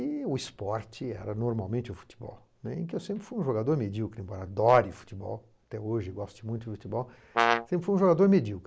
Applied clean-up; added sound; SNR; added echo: neural mask model Resemble Enhance denoiser.